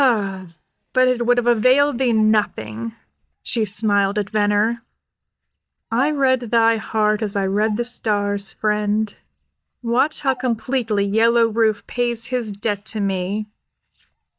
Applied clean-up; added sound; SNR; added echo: neural mask model DeepFilterNet 3.